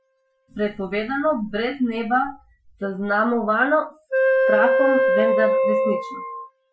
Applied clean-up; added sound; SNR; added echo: classical method Wiener filter.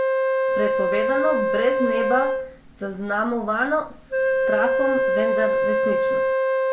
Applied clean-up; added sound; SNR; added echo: none; Wind instrument, woodwind instrument; -5 dB; none.